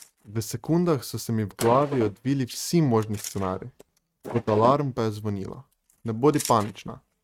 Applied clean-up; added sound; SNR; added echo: neural mask model RNNoise.